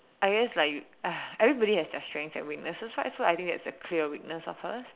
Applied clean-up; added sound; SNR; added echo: none; none; none; none.